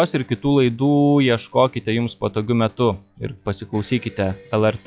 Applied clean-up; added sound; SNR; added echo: classical method log-MMSE.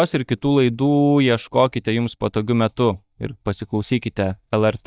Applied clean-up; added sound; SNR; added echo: neural mask model DeepFilterNet 3.